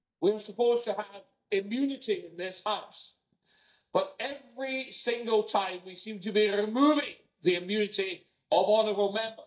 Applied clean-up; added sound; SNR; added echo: neural mask model DeepFilterNet 3.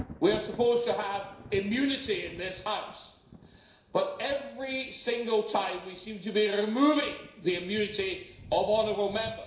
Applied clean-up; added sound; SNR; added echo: none; Thunder; 19 dB; reverberation time 0.7 s.